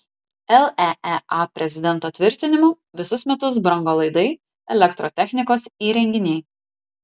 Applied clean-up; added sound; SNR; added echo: none; none; none; none.